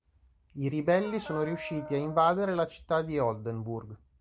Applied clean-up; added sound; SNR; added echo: none; Dog; 13 dB; none.